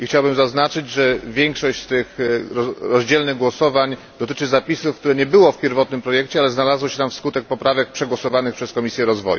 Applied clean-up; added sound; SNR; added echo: none; none; none; none.